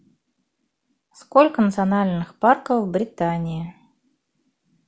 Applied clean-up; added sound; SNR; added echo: none; none; none; none.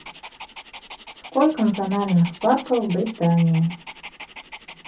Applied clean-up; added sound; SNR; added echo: none; Dog; 17 dB; reverberation time 0.3 s.